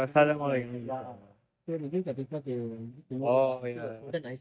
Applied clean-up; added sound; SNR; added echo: neural mask model DeepFilterNet 3.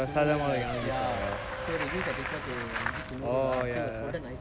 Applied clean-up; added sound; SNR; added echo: none; Race car, auto racing + Bicycle; 5 dB; none.